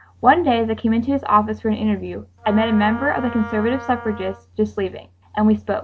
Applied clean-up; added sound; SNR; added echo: none; Wind instrument, woodwind instrument; 15 dB; none.